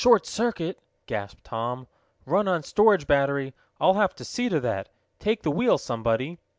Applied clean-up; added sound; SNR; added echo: none; none; none; none.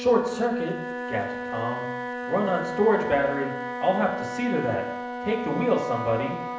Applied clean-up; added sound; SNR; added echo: none; Wind instrument, woodwind instrument; 6 dB; reverberation time 0.8 s.